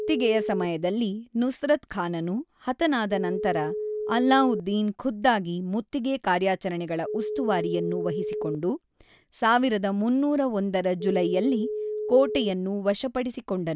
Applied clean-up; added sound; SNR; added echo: none; Telephone; 9 dB; none.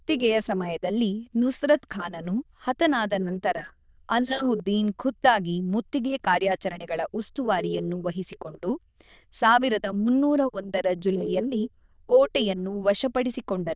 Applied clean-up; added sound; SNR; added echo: neural diffusion model UNIVERSE++.